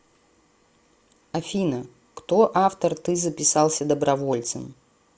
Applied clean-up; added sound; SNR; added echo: none; none; none; none.